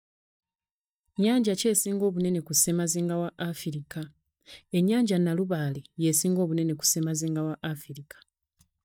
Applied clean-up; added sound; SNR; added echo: neural mask model DeepFilterNet 3.